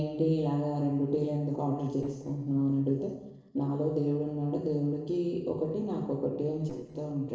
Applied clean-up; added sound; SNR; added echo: neural separator model SepFormer DNS4.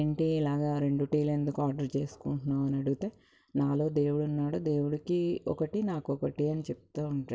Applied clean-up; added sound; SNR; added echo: none; none; none; none.